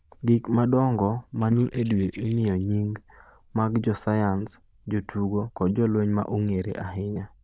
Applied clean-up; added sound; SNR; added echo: neural diffusion model UNIVERSE++.